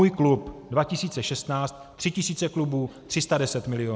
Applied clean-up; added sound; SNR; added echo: none; none; none; none.